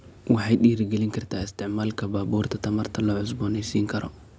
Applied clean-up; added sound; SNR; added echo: none; none; none; none.